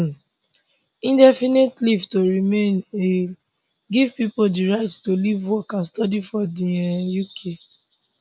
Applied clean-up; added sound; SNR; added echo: none; none; none; none.